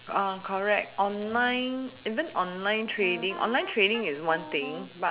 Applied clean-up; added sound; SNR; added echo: none; Wind instrument, woodwind instrument; 13 dB; none.